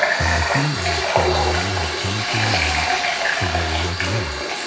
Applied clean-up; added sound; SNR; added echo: none; Water tap, faucet; -4 dB; reverberation time 0.4 s.